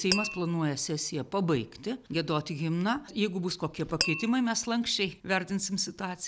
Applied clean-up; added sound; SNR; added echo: none; Glass; 7 dB; none.